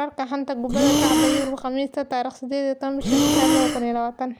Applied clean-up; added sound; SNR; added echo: none; Breathing; -4 dB; none.